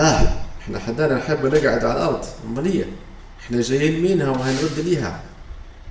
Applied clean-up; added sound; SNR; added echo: none; Truck; 16 dB; reverberation time 0.7 s.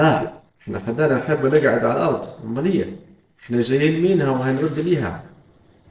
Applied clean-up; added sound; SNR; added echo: neural separator model SepFormer DNS4.